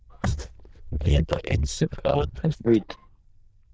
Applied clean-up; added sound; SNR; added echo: neural diffusion model UNIVERSE++.